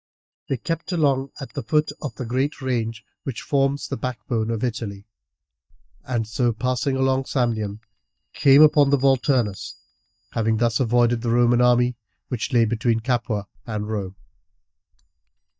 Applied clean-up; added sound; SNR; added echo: neural mask model DeepFilterNet 3.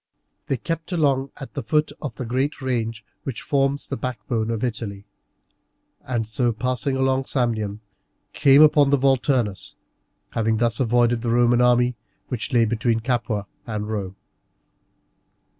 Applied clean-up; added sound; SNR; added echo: none; none; none; none.